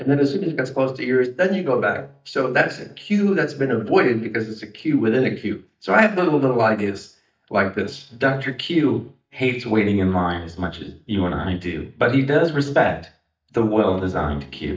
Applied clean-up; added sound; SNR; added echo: neural mask model DeepFilterNet 3.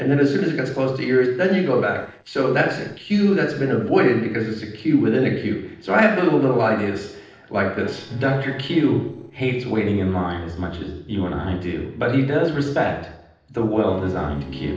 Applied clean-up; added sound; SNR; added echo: neural separator model SepFormer DNS4.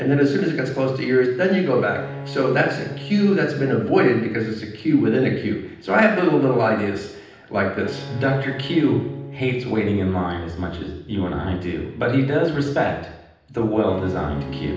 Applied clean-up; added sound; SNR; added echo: none; Bowed string instrument; 17 dB; reverberation time 0.9 s.